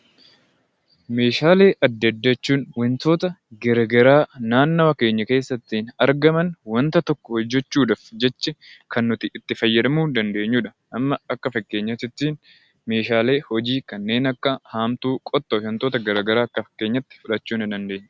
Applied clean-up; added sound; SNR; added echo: none; none; none; none.